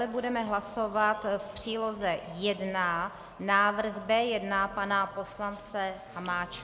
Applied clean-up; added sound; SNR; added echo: none; none; none; none.